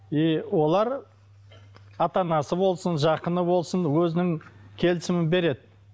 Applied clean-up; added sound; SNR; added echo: none; none; none; none.